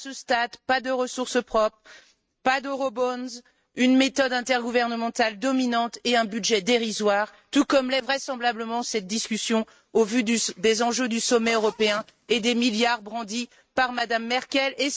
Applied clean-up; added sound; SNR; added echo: neural mask model RNNoise.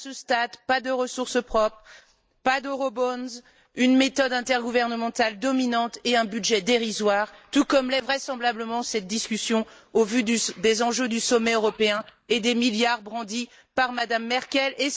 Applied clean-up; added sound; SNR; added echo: neural mask model DeepFilterNet 3.